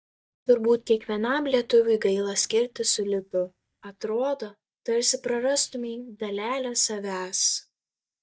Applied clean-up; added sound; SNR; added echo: neural mask model DeepFilterNet 3.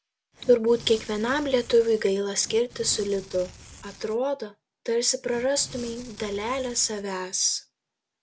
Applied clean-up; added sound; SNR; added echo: none; Tearing; 18 dB; none.